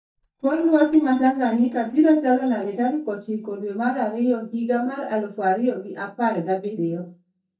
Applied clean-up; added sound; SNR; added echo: neural mask model DeepFilterNet 3.